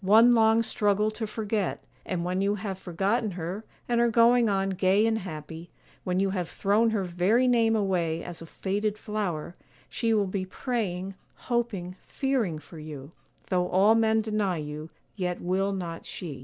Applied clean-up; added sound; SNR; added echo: none; none; none; none.